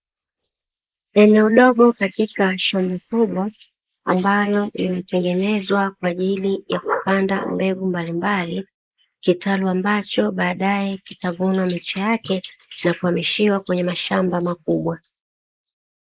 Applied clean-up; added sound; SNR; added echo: neural mask model Resemble Enhance denoiser.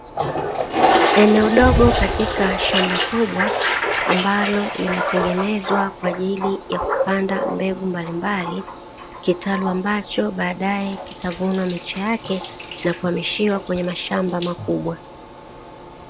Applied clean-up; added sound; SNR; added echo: none; Toilet flush; 2 dB; none.